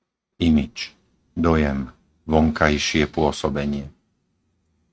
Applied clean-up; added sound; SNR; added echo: neural mask model RNNoise.